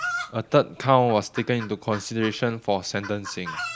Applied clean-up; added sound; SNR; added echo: none; Chicken, rooster; 12 dB; none.